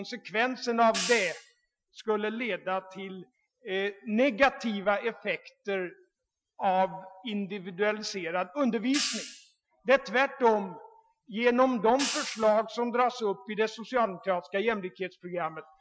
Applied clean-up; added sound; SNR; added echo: classical method Wiener filter.